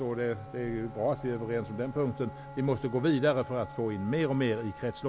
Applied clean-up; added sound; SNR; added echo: none; Wind instrument, woodwind instrument + Bowed string instrument; 15 dB; none.